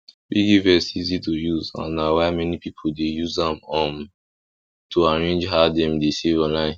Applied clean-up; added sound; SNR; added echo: none; none; none; none.